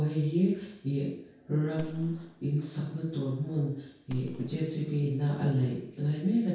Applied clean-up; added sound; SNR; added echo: none; Gunshot, gunfire; 20 dB; reverberation time 0.6 s.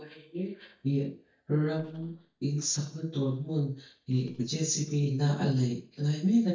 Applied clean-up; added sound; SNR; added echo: neural mask model DeepFilterNet 3.